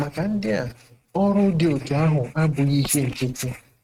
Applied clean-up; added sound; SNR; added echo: neural mask model RNNoise.